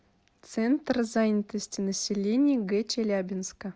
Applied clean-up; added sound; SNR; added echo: none; none; none; none.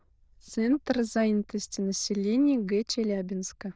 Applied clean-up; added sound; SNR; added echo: neural diffusion model UNIVERSE++.